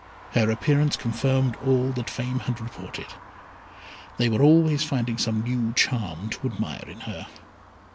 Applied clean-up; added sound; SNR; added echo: none; Traffic noise, roadway noise; 20 dB; none.